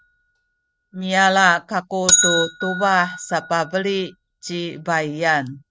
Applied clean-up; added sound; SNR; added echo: neural mask model RNNoise.